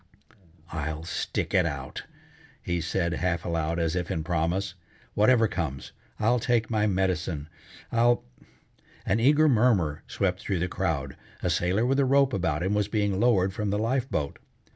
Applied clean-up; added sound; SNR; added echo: none; none; none; none.